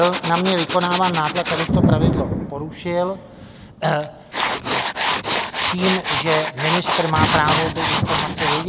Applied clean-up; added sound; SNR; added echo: none; Thunder + Tools; -1 dB; none.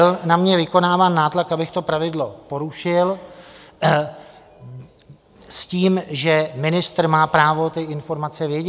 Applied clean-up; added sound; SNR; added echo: none; none; none; none.